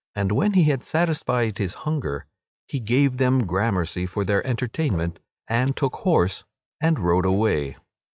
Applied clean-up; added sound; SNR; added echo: neural mask model RNNoise.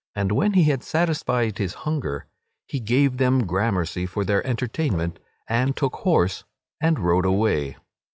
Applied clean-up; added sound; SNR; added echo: none; Walk, footsteps; 18 dB; none.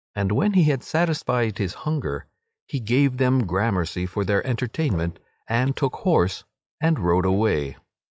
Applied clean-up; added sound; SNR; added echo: neural mask model Resemble Enhance denoiser.